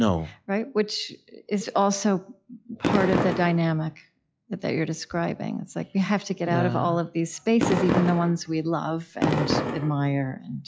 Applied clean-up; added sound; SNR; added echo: classical method log-MMSE.